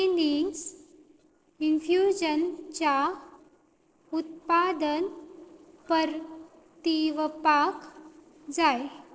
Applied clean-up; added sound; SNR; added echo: neural separator model SepFormer DNS4.